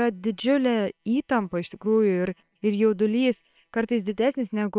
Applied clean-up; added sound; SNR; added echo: neural separator model SepFormer WHAM!.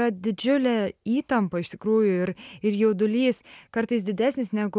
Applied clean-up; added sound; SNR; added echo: none; none; none; none.